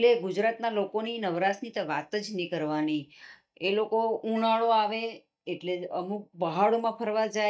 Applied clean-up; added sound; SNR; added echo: neural mask model DeepFilterNet 3.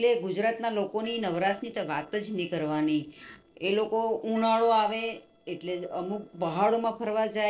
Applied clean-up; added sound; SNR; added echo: neural separator model SepFormer DNS4.